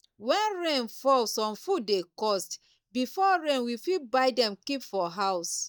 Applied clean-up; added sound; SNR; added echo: neural mask model DeepFilterNet 3.